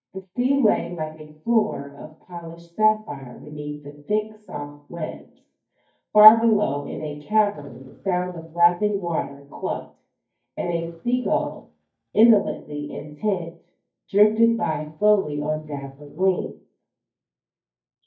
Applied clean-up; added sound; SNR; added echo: neural mask model DeepFilterNet 3.